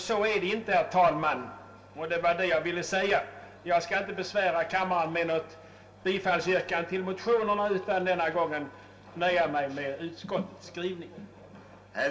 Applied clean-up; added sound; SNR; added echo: none; none; none; reverberation time 0.5 s.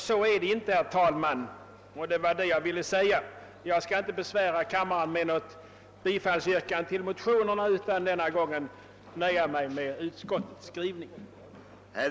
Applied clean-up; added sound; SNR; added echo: none; none; none; none.